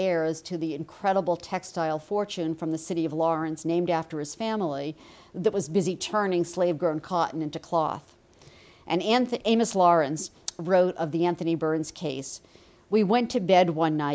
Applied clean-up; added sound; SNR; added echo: none; none; none; none.